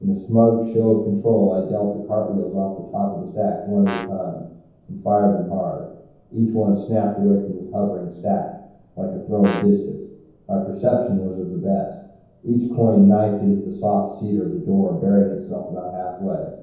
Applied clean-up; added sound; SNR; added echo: none; Brass instrument; 14 dB; reverberation time 0.9 s.